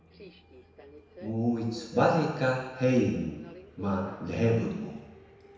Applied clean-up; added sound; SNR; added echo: none; Subway, metro, underground; 19 dB; reverberation time 1.0 s.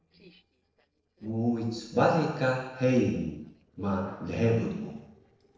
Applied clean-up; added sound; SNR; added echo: neural separator model SepFormer DNS4.